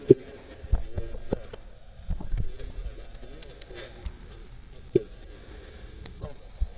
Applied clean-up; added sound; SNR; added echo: neural mask model DeepFilterNet 3.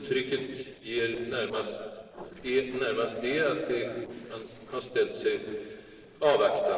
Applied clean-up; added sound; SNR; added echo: neural separator model SepFormer DNS4.